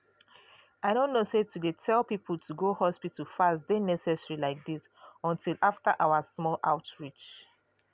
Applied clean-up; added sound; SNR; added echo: none; none; none; none.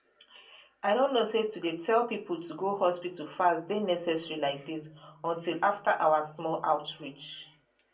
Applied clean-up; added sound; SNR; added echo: none; none; none; reverberation time 0.2 s.